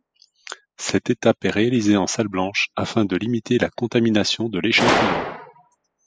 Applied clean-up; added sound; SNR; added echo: classical method spectral subtraction.